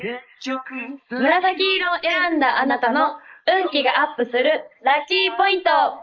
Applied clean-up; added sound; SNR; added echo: neural mask model Resemble Enhance denoiser.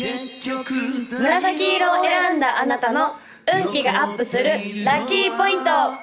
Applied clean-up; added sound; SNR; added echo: none; none; none; none.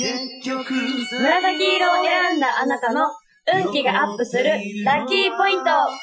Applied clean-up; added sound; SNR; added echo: classical method Wiener filter.